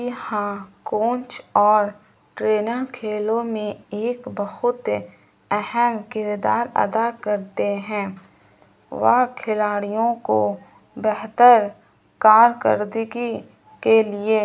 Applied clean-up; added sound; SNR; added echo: none; none; none; none.